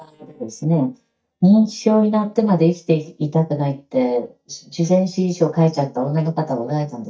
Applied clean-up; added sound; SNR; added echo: neural mask model DeepFilterNet 3.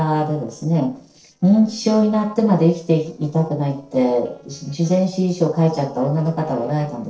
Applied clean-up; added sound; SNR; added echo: neural separator model SepFormer DNS4.